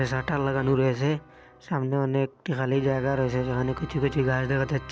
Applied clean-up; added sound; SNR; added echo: none; Organ; 16 dB; none.